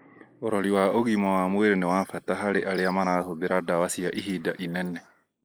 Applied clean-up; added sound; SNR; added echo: neural mask model Resemble Enhance denoiser.